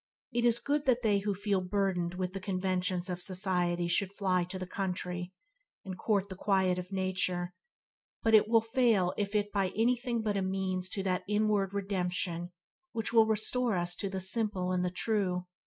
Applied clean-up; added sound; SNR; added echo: none; none; none; none.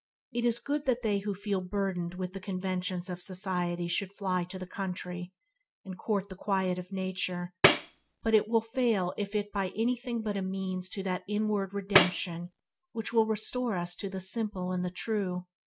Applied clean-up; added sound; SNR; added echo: none; Tambourine; 0 dB; none.